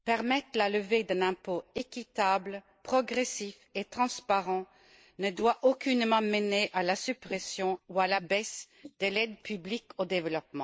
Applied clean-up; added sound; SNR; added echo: neural mask model Resemble Enhance denoiser.